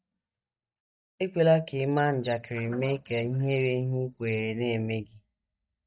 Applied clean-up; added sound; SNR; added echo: neural mask model DeepFilterNet 3.